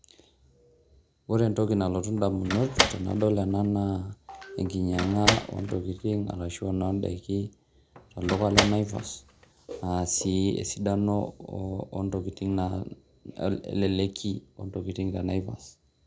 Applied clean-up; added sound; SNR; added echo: none; Slam; 2 dB; none.